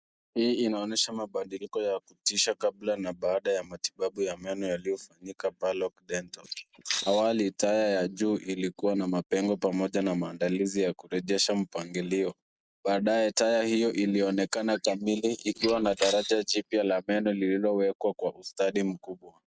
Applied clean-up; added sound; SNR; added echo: neural mask model Resemble Enhance denoiser.